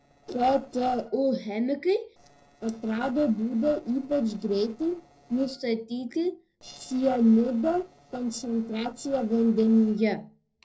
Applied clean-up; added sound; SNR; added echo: neural separator model SepFormer DNS4.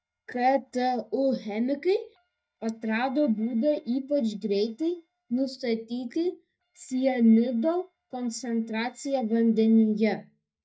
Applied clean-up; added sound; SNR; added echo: neural mask model DeepFilterNet 3.